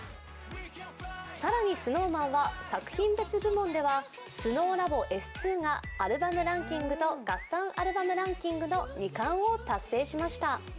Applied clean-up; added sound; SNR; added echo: none; none; none; none.